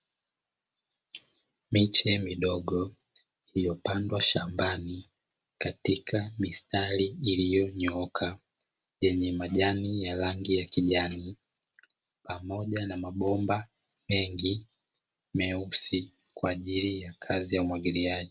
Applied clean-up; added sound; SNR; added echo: none; none; none; none.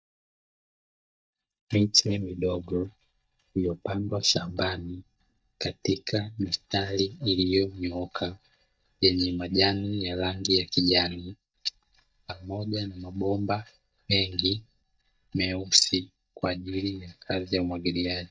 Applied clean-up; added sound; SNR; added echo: neural mask model DeepFilterNet 3.